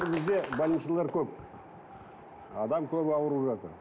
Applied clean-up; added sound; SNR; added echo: none; Wind; 19 dB; none.